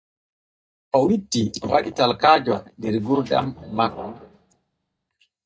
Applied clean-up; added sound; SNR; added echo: neural mask model DeepFilterNet 3.